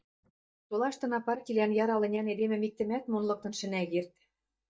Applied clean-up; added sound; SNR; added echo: neural mask model DeepFilterNet 3.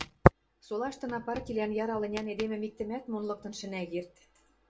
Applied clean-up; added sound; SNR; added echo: none; Tap; -3 dB; reverberation time 0.1 s.